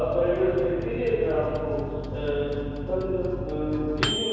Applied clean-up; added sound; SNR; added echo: none; Microwave oven; 6 dB; reverberation time 2.2 s.